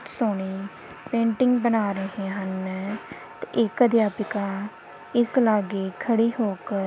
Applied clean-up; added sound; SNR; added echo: none; none; none; none.